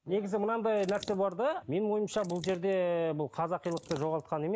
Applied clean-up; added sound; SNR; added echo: neural mask model Resemble Enhance denoiser.